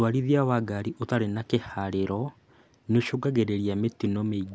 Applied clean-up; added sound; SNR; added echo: none; none; none; none.